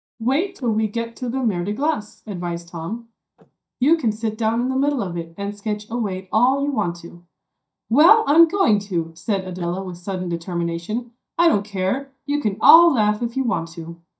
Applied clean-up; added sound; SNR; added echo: neural mask model DeepFilterNet 3.